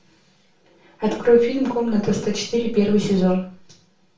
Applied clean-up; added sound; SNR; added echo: none; none; none; reverberation time 0.4 s.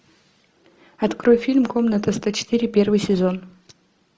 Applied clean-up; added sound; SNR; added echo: none; none; none; none.